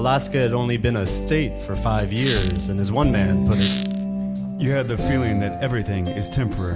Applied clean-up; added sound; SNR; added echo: none; Squeak; 12 dB; none.